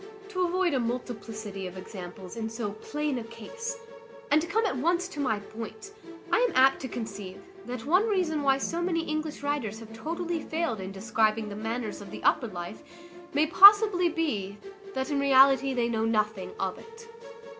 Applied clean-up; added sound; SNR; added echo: none; Musical instrument; 15 dB; none.